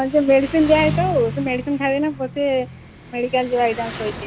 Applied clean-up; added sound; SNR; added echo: none; Engine; 11 dB; none.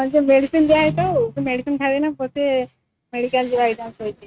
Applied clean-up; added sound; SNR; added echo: neural mask model RNNoise.